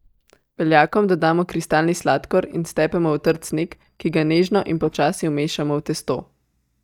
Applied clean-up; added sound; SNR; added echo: neural mask model DeepFilterNet 3.